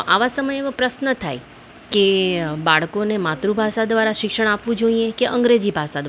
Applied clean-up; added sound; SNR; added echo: none; none; none; none.